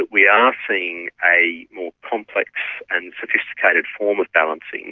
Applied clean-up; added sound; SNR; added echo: none; none; none; none.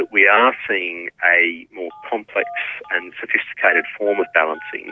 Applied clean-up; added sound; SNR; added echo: none; Telephone; 19 dB; none.